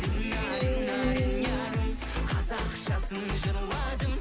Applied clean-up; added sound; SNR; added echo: none; Screech; 6 dB; none.